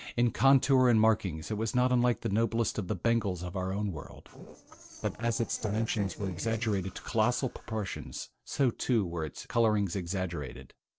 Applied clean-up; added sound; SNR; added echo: neural separator model SepFormer DNS4.